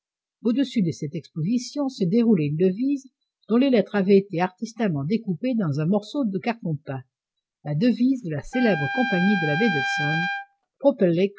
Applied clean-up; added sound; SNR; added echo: none; Trumpet; 6 dB; none.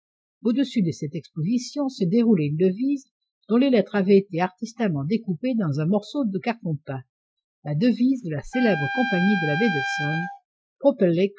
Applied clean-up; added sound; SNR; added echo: classical method Wiener filter.